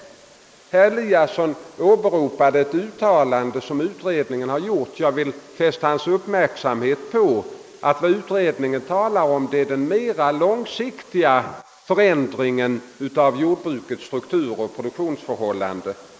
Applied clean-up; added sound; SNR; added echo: neural mask model Resemble Enhance denoiser.